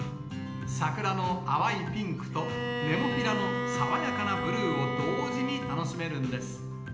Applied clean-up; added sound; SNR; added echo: none; Bowed string instrument; 4 dB; reverberation time 0.9 s.